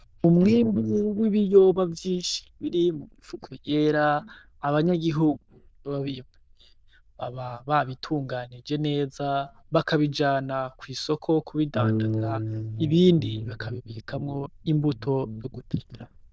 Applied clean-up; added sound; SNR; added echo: neural diffusion model UNIVERSE++.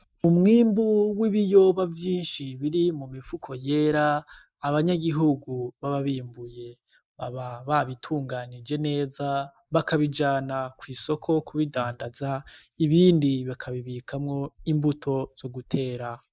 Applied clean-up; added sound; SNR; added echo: neural mask model Resemble Enhance denoiser.